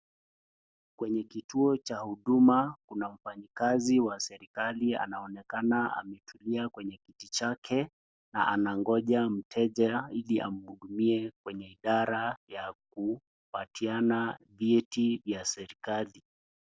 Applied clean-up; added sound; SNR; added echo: none; none; none; none.